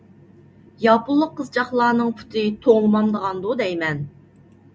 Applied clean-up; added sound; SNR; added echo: none; none; none; none.